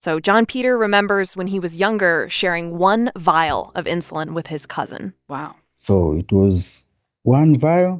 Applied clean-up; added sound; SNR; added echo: neural mask model DeepFilterNet 3.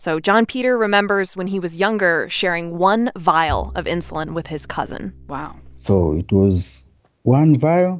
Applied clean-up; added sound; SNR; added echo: none; Bowed string instrument; 17 dB; none.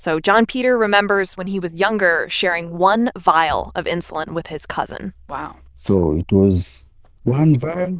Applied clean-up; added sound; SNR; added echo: neural diffusion model UNIVERSE++.